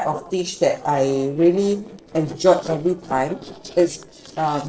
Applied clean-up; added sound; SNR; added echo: neural separator model SepFormer DNS4.